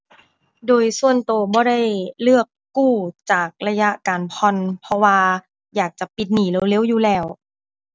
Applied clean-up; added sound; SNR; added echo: none; none; none; none.